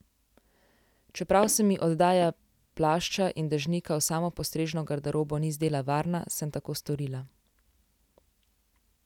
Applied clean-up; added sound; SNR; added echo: none; Walk, footsteps; 14 dB; none.